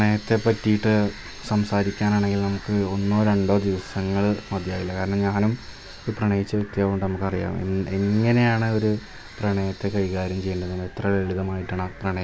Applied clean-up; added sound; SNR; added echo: none; none; none; none.